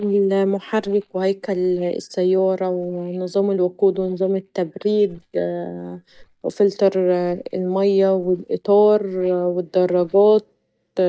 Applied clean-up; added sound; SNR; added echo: neural mask model DeepFilterNet 3.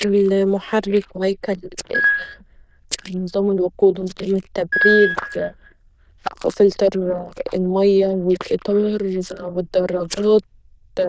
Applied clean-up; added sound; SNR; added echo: neural diffusion model UNIVERSE++.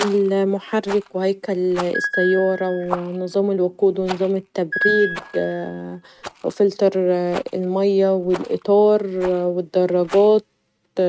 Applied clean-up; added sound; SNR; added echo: neural mask model RNNoise.